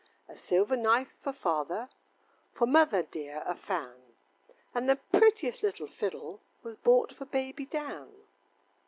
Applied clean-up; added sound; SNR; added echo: none; none; none; none.